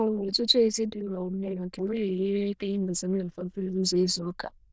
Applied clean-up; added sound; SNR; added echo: neural diffusion model UNIVERSE++.